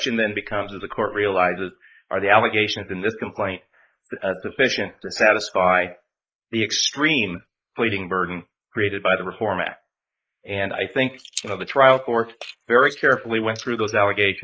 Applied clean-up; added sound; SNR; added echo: neural mask model Resemble Enhance denoiser.